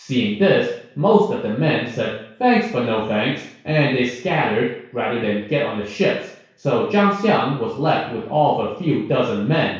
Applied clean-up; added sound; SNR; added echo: none; none; none; reverberation time 0.6 s.